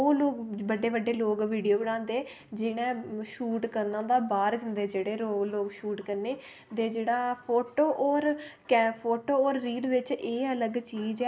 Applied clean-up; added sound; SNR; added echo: none; none; none; none.